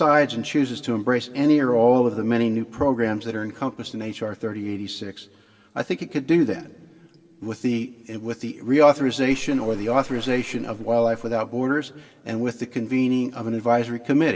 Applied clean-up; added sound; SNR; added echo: none; Water / Splash, splatter; 15 dB; reverberation time 1.8 s.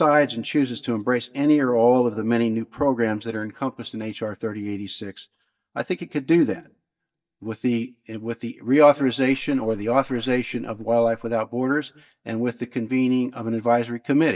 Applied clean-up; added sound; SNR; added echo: neural mask model DeepFilterNet 3.